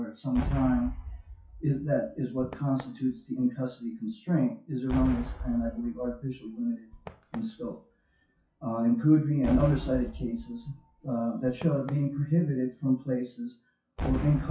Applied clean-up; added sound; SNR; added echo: classical method WPE with log-MMSE.